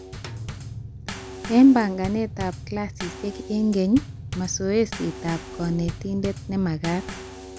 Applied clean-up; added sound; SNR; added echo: none; Bass drum / Snare drum / Drum kit; 11 dB; none.